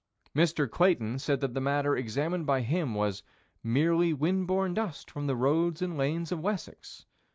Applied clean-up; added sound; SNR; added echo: none; none; none; none.